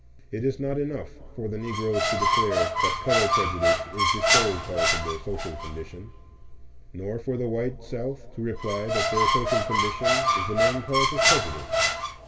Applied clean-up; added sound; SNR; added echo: none; Squeak; -4 dB; reverberation time 2.3 s.